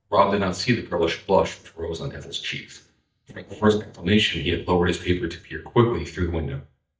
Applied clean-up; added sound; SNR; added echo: neural mask model DeepFilterNet 3.